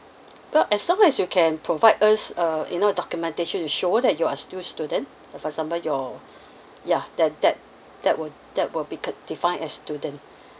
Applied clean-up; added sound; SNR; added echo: none; none; none; none.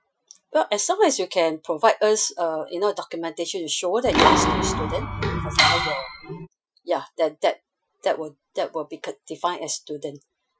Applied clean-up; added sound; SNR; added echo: classical method Wiener filter.